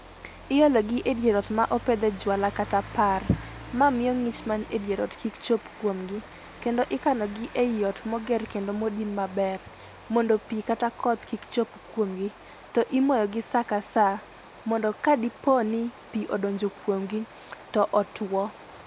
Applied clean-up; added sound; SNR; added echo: none; Rain; 18 dB; none.